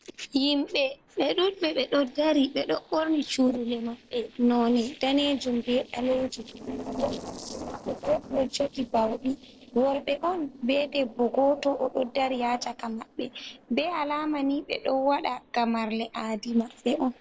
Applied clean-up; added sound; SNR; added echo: neural separator model SepFormer DNS4.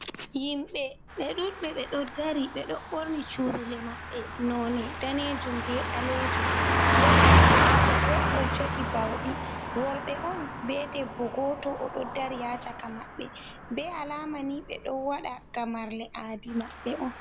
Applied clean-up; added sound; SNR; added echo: none; Car passing by; -5 dB; none.